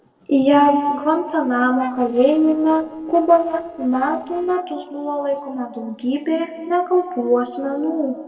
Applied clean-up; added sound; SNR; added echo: neural separator model SepFormer DNS4.